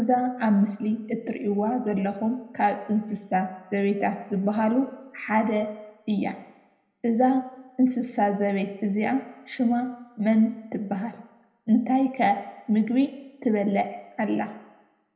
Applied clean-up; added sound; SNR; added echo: none; none; none; reverberation time 0.8 s.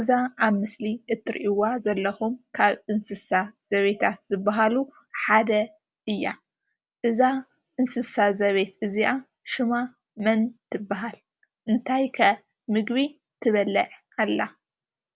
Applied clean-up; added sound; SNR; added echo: none; none; none; none.